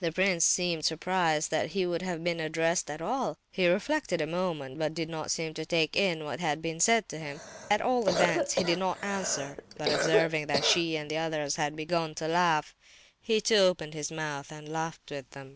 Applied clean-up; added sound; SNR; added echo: none; Cough; 3 dB; none.